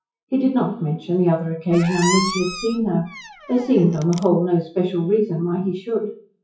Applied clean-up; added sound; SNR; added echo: classical method WPE with log-MMSE.